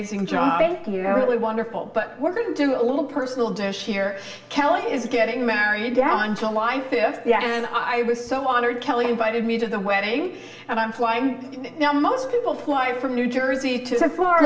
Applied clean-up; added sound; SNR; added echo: none; none; none; reverberation time 0.9 s.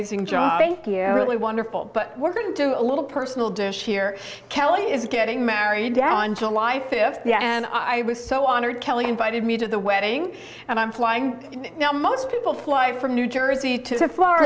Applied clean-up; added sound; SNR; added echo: none; none; none; none.